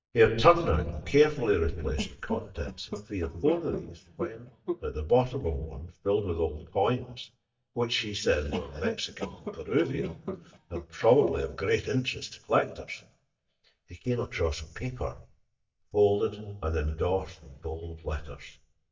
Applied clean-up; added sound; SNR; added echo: neural mask model DeepFilterNet 3.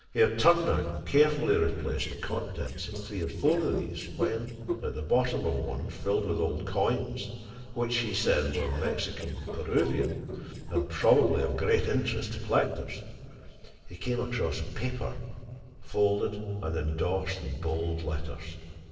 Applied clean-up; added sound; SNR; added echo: neural separator model SepFormer DNS4.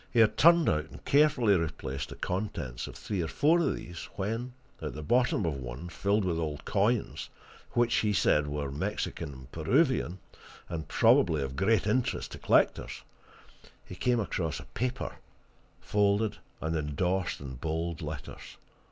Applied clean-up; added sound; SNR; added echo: none; none; none; none.